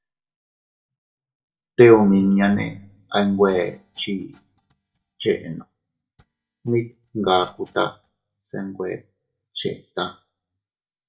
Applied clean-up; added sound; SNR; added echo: neural mask model DeepFilterNet 3.